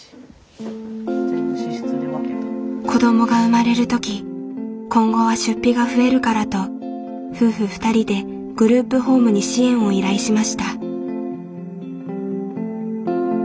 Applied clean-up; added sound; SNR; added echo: none; none; none; none.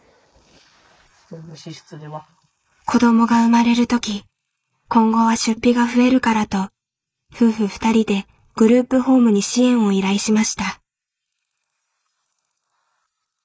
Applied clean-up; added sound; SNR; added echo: neural mask model Resemble Enhance denoiser.